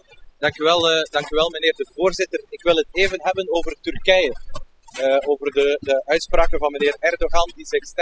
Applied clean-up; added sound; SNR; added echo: classical method spectral subtraction.